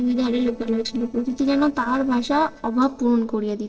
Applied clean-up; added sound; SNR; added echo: neural separator model SepFormer DNS4.